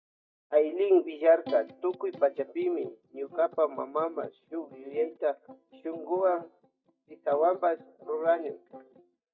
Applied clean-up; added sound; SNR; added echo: neural mask model DeepFilterNet 3.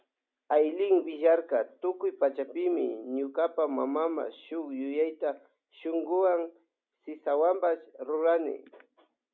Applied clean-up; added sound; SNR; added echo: none; none; none; none.